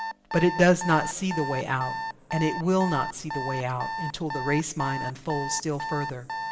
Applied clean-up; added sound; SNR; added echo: none; Alarm; 7 dB; reverberation time 2.7 s.